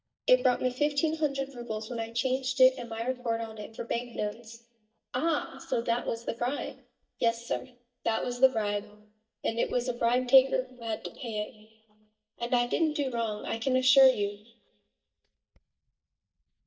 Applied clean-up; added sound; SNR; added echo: neural mask model DeepFilterNet 3.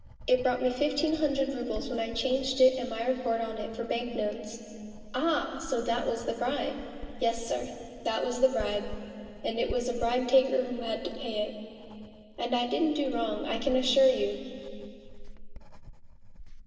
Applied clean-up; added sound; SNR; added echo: none; Writing; 13 dB; reverberation time 2.6 s.